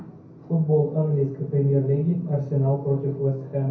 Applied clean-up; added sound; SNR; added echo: none; none; none; reverberation time 0.6 s.